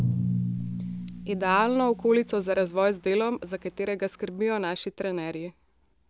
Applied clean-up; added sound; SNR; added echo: none; Drum; 7 dB; none.